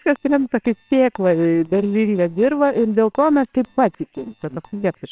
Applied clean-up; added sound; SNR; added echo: neural separator model SepFormer WHAMR!.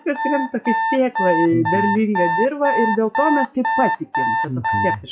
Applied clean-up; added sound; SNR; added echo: classical method WPE with log-MMSE.